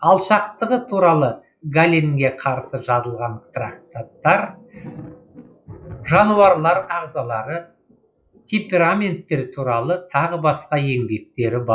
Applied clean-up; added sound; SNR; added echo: classical method log-MMSE.